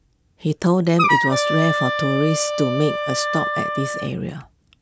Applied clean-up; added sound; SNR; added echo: none; Wind instrument, woodwind instrument; 1 dB; none.